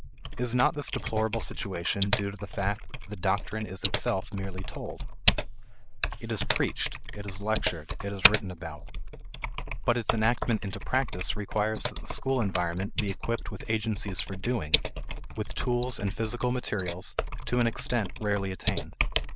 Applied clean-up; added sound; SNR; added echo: neural mask model Resemble Enhance denoiser.